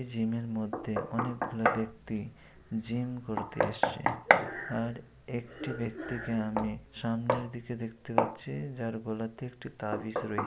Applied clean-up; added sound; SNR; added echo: none; Knock; -1 dB; none.